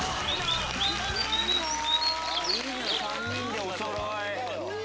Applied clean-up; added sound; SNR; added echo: none; Bird vocalization, bird call, bird song; 2 dB; none.